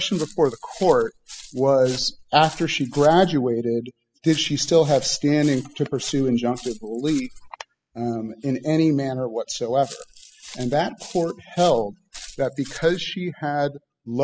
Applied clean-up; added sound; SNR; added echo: classical method spectral subtraction.